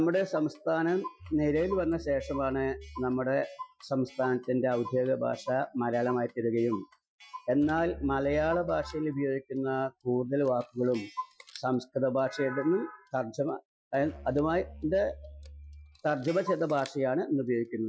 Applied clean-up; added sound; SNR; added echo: classical method Wiener filter.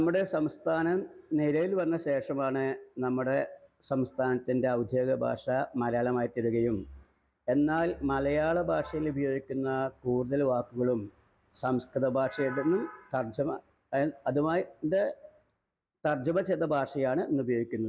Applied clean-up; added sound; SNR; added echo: none; none; none; none.